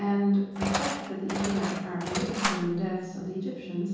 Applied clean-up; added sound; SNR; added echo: none; Engine; 5 dB; reverberation time 1.3 s.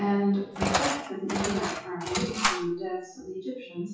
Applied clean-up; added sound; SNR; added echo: classical method WPE with log-MMSE.